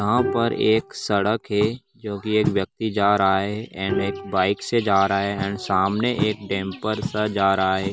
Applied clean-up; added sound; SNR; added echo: none; Bowed string instrument; 12 dB; none.